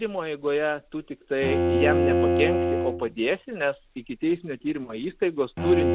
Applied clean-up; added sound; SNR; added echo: none; Bowed string instrument; 0 dB; none.